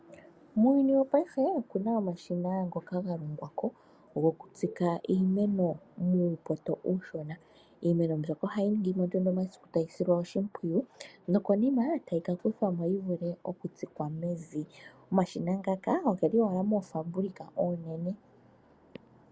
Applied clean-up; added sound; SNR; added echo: none; none; none; none.